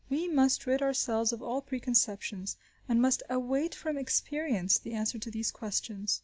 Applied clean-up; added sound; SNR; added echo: none; none; none; none.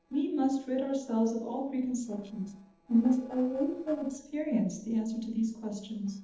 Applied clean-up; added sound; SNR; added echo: neural separator model SepFormer DNS4.